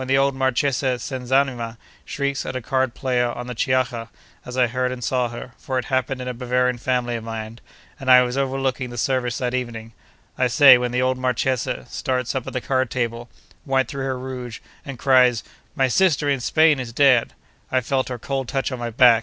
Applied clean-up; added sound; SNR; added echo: none; none; none; none.